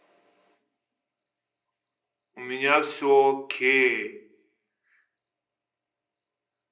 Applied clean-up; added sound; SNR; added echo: none; Cricket; 18 dB; reverberation time 0.5 s.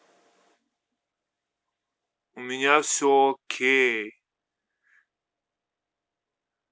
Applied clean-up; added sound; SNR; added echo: none; none; none; none.